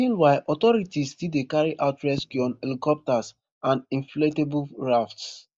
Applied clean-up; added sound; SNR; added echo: neural mask model DeepFilterNet 3.